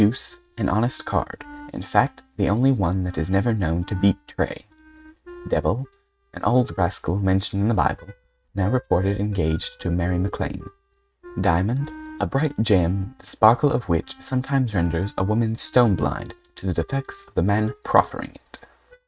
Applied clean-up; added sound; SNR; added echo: neural mask model RNNoise.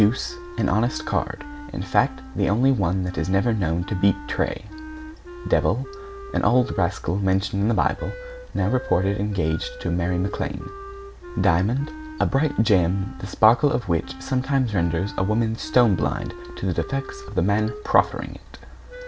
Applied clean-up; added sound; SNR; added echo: none; Wind instrument, woodwind instrument; 16 dB; none.